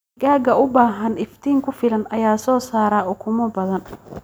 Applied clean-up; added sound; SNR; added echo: none; none; none; none.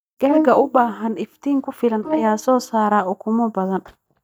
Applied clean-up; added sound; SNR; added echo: neural mask model DeepFilterNet 3.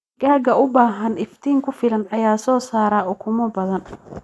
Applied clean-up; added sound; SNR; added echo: neural mask model Resemble Enhance denoiser.